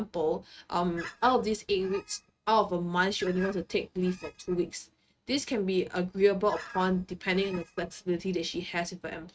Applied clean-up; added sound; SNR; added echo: neural mask model RNNoise.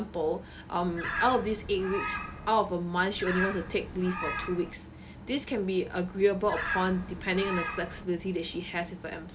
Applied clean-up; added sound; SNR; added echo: none; Bird; 6 dB; none.